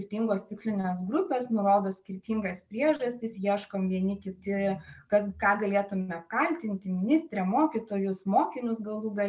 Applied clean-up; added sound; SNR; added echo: none; none; none; none.